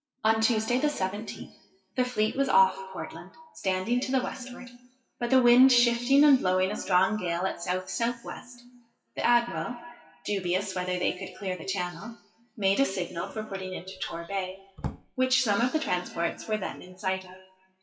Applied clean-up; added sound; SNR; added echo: classical method WPE with log-MMSE.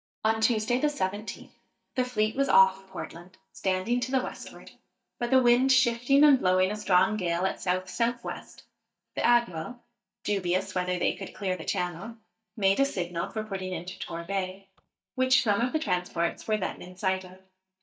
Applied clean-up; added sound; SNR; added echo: neural mask model DeepFilterNet 3.